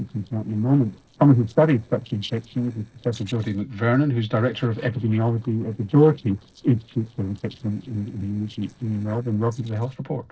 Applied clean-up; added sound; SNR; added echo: neural separator model SepFormer DNS4.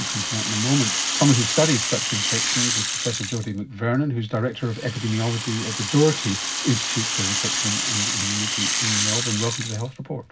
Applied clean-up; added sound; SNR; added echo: none; Rattle (instrument); 1 dB; reverberation time 0.4 s.